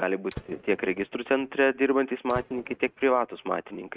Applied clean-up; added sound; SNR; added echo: neural mask model RNNoise.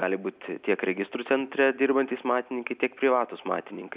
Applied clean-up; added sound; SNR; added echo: none; none; none; none.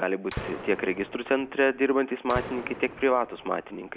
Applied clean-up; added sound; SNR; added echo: none; Gunshot, gunfire; 13 dB; none.